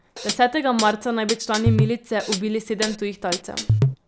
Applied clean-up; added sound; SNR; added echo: none; Hi-hat; 2 dB; none.